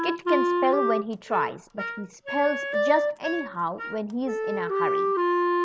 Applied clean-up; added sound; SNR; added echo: none; Wind instrument, woodwind instrument; -2 dB; none.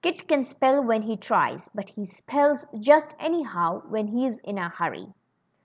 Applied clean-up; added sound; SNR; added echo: none; none; none; none.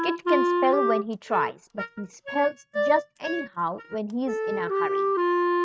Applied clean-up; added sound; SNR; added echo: neural mask model RNNoise.